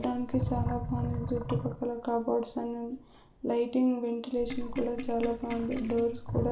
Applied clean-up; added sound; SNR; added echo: none; Sink (filling or washing); 6 dB; reverberation time 0.4 s.